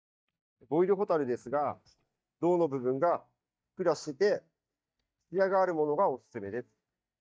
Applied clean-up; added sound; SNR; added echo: neural mask model DeepFilterNet 3.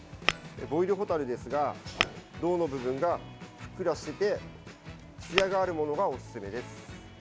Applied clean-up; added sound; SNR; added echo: none; Tap / Glass; 2 dB; none.